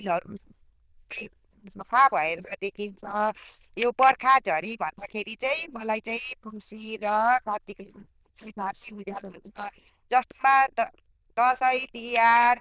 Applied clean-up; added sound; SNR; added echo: neural diffusion model UNIVERSE++.